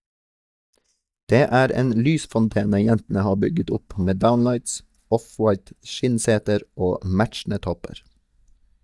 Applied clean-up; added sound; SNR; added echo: neural mask model DeepFilterNet 3.